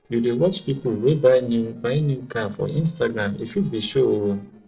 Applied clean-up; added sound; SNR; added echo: neural separator model SepFormer DNS4.